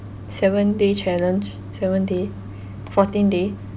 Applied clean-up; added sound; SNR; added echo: none; none; none; none.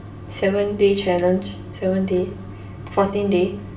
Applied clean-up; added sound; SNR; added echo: none; none; none; reverberation time 0.6 s.